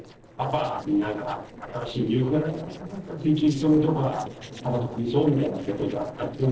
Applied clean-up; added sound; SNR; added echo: neural separator model SepFormer DNS4.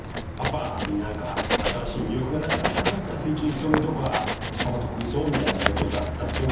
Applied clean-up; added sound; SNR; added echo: none; Writing; -1 dB; reverberation time 1.3 s.